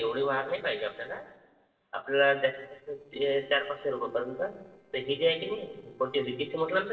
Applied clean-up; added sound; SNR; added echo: neural separator model SepFormer DNS4.